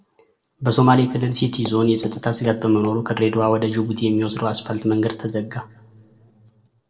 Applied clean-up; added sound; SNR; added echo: neural separator model SepFormer DNS4.